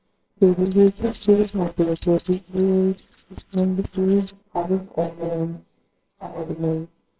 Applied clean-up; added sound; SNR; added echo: neural separator model SepFormer WHAMR!.